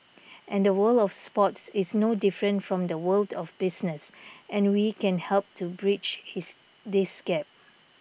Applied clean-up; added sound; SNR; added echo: none; none; none; none.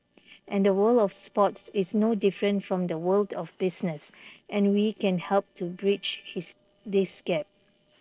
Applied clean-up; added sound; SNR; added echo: neural separator model SepFormer DNS4.